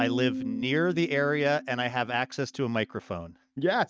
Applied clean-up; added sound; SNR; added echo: neural mask model RNNoise.